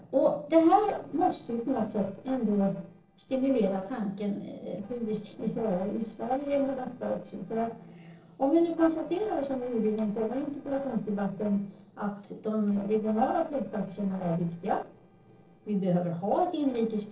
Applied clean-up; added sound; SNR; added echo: neural separator model SepFormer DNS4.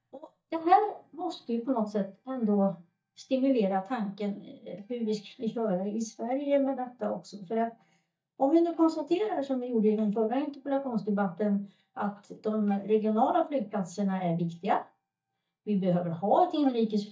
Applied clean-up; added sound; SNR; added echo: neural mask model DeepFilterNet 3.